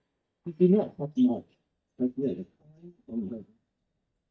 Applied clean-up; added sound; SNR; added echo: neural mask model DeepFilterNet 3.